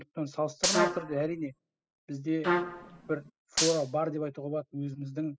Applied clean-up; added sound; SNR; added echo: classical method spectral subtraction.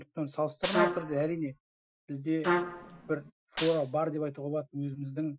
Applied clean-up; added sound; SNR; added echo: classical method Wiener filter.